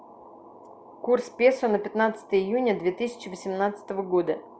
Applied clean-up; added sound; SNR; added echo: none; none; none; none.